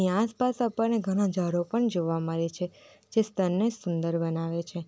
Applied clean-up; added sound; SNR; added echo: none; none; none; none.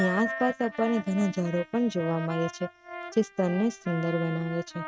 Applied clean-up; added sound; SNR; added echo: neural mask model RNNoise.